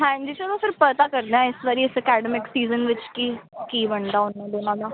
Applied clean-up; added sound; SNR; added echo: none; none; none; none.